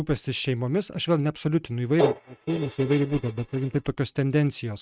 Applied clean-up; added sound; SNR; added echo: neural mask model RNNoise.